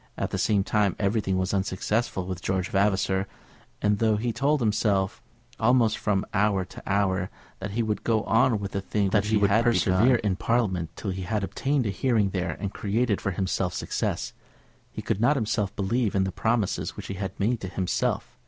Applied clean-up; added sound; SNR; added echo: none; none; none; none.